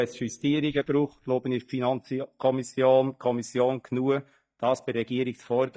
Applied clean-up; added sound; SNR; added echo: neural mask model DeepFilterNet 3.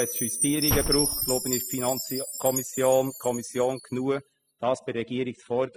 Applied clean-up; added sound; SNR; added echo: classical method spectral subtraction.